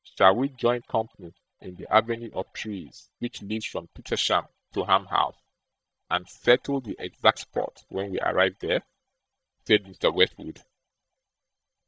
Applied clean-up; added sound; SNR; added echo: neural mask model DeepFilterNet 3.